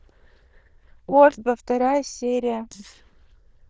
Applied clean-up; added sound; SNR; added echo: neural diffusion model UNIVERSE++.